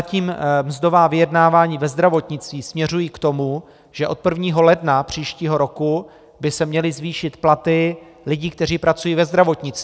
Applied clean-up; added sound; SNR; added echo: none; none; none; none.